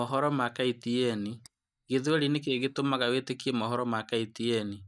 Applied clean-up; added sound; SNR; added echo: neural mask model DeepFilterNet 3.